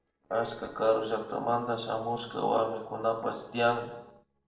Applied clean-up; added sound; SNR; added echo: neural separator model SepFormer DNS4.